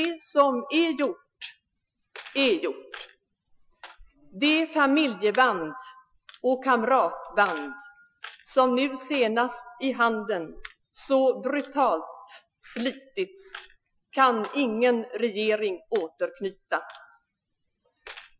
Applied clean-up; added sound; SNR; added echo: classical method Wiener filter.